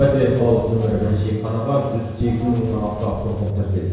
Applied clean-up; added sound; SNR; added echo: none; Wind; 11 dB; reverberation time 1.0 s.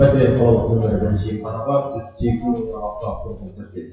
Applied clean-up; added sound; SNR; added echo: classical method WPE with log-MMSE.